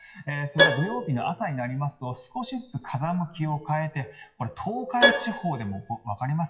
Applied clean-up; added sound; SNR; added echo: classical method WPE with log-MMSE.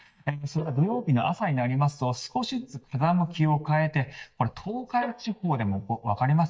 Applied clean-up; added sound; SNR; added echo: neural mask model DeepFilterNet 3.